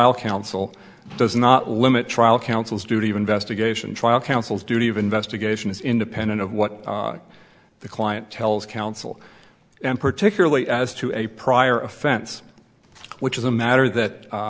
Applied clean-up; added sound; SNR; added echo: none; none; none; none.